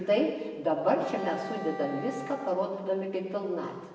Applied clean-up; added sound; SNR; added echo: none; Wind instrument, woodwind instrument; 11 dB; reverberation time 1.1 s.